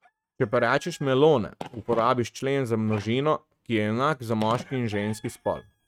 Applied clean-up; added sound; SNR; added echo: neural mask model RNNoise.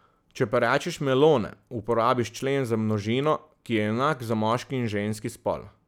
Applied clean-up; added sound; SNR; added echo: none; none; none; none.